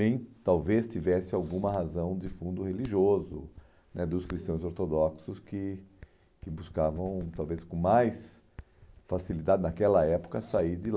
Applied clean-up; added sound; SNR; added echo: none; none; none; none.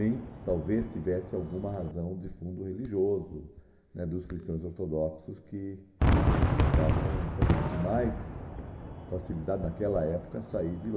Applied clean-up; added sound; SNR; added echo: none; Fireworks; -1 dB; reverberation time 1.4 s.